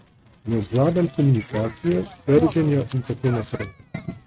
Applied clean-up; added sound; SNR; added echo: neural mask model RNNoise.